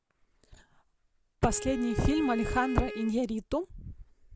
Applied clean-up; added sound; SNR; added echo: none; Bowed string instrument; 9 dB; none.